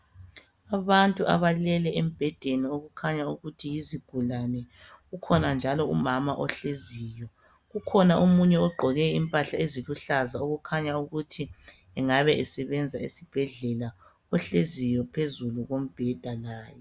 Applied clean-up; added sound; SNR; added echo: none; none; none; none.